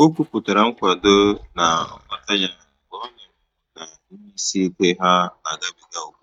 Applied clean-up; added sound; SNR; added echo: neural mask model DeepFilterNet 3.